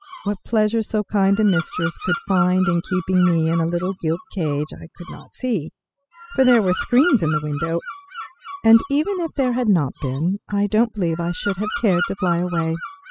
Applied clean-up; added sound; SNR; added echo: classical method spectral subtraction.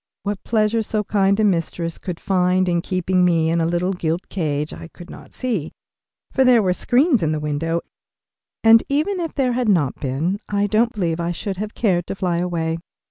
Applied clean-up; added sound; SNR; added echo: none; none; none; none.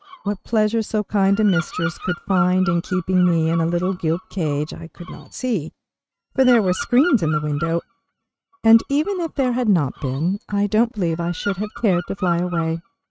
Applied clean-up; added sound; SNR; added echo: neural mask model RNNoise.